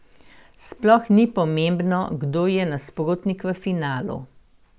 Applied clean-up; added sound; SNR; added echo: none; none; none; none.